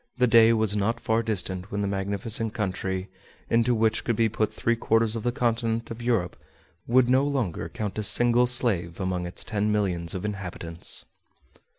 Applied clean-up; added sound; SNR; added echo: none; none; none; none.